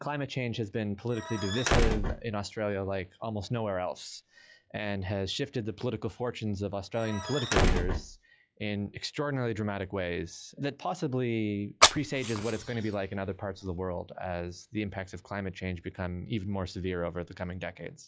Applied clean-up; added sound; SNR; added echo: classical method log-MMSE.